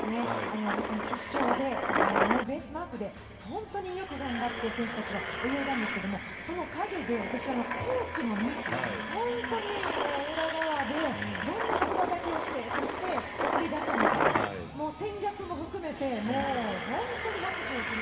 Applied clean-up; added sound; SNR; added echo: none; Engine; 0 dB; reverberation time 2.7 s.